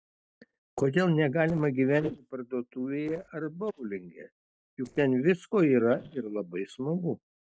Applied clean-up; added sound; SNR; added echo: neural separator model SepFormer DNS4.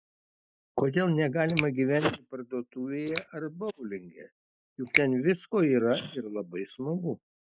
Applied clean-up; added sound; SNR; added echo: neural mask model Resemble Enhance denoiser.